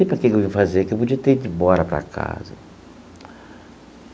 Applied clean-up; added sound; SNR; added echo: none; none; none; none.